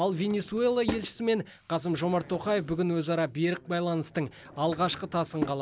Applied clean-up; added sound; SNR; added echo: none; Drawer open or close / Wood; 14 dB; none.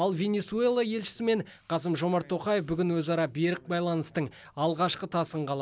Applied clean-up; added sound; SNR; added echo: none; none; none; none.